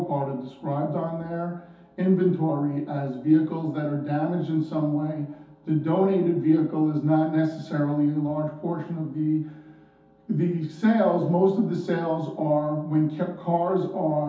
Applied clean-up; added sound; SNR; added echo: none; none; none; reverberation time 0.5 s.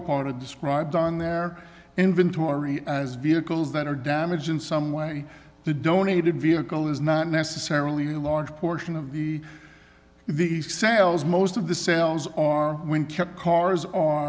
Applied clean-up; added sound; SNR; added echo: none; none; none; none.